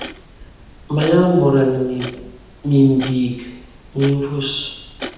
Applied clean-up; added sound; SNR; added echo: none; Clock; 17 dB; reverberation time 0.9 s.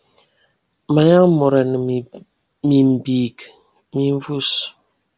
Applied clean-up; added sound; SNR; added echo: none; none; none; none.